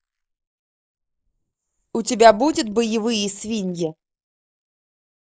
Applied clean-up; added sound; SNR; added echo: neural mask model Resemble Enhance denoiser.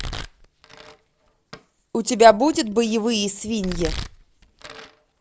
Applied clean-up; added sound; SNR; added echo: none; Domestic sounds, home sounds; 14 dB; none.